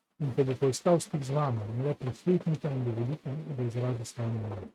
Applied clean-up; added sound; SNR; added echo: neural mask model RNNoise.